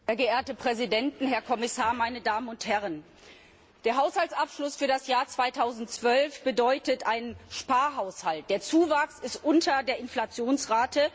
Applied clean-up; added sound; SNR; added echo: none; none; none; none.